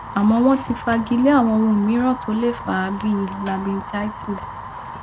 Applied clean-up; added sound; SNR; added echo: none; Fire; 12 dB; none.